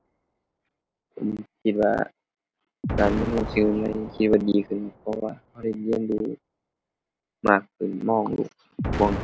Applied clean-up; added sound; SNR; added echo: none; Explosion; 10 dB; none.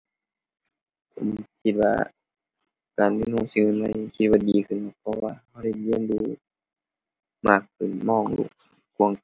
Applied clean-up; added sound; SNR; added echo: none; none; none; none.